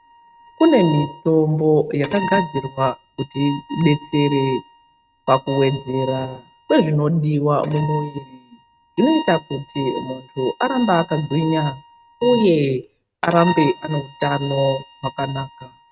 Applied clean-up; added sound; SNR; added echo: neural mask model RNNoise.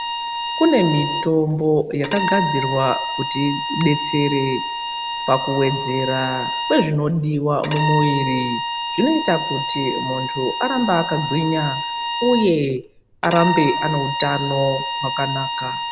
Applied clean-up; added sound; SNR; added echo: none; Bowed string instrument; 4 dB; none.